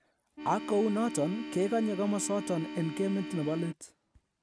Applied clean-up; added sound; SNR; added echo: none; Organ; 8 dB; none.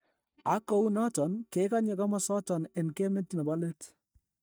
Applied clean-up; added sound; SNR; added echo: neural mask model DeepFilterNet 3.